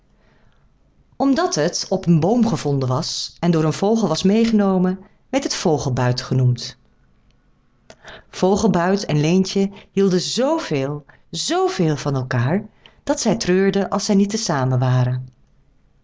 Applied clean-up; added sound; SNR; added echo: none; none; none; none.